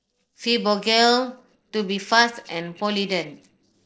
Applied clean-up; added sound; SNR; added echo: neural separator model SepFormer DNS4.